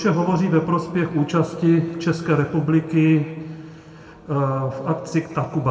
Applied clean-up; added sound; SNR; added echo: none; none; none; reverberation time 1.4 s.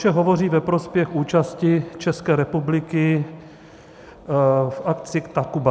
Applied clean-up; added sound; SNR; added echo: none; none; none; none.